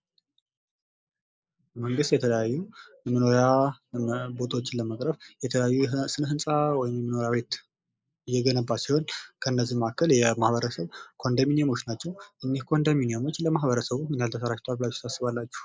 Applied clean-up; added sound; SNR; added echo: neural mask model Resemble Enhance denoiser.